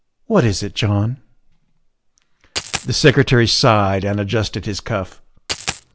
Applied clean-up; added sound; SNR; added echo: none; Coin (dropping); 7 dB; none.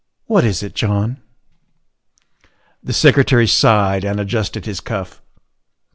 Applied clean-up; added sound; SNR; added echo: none; none; none; none.